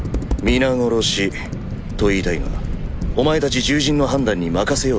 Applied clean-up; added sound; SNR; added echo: none; Computer keyboard; 11 dB; none.